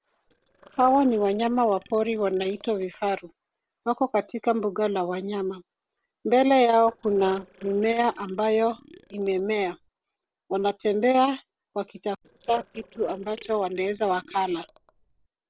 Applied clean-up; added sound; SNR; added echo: neural separator model SepFormer DNS4.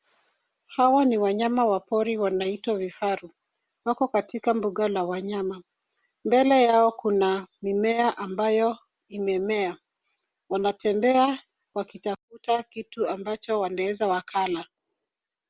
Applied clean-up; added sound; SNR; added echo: none; none; none; none.